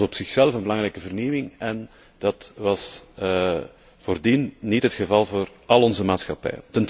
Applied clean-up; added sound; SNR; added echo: none; none; none; none.